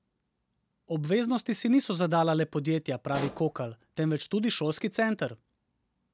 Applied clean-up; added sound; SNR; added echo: none; Explosion; 13 dB; none.